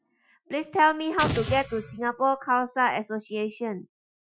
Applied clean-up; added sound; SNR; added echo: classical method Wiener filter.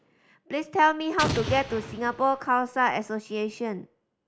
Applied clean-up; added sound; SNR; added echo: none; Explosion; 6 dB; none.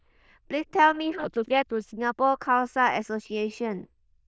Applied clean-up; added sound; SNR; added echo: neural diffusion model UNIVERSE++.